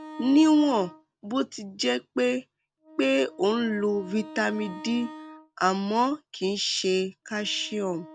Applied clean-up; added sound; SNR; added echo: none; Wind instrument, woodwind instrument; 19 dB; none.